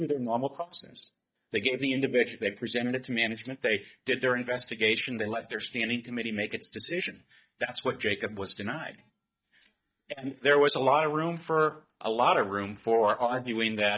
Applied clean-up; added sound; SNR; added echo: neural mask model DeepFilterNet 3.